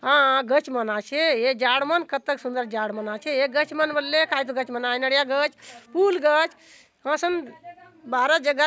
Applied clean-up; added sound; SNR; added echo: none; none; none; none.